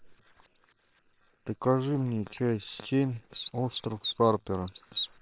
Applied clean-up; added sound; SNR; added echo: neural separator model SepFormer WHAM!.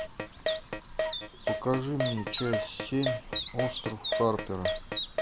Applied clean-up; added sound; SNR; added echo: none; Keyboard (musical) + Chirp, tweet; 0 dB; none.